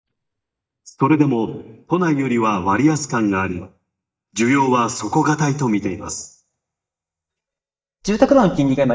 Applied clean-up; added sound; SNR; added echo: neural mask model DeepFilterNet 3.